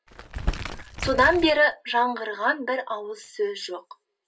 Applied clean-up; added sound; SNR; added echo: none; Crumpling, crinkling; 7 dB; reverberation time 0.2 s.